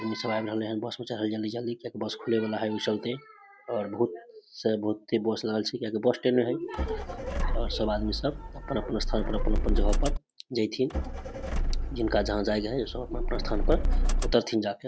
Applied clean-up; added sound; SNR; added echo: none; Motor vehicle (road); -3 dB; none.